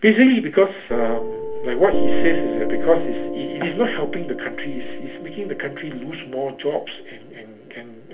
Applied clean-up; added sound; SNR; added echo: none; Piano; 1 dB; reverberation time 0.3 s.